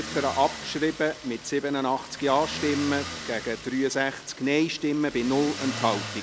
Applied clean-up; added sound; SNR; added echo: none; Motor vehicle (road); 11 dB; none.